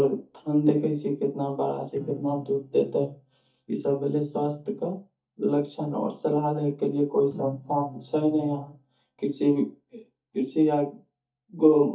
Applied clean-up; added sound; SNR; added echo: neural mask model DeepFilterNet 3.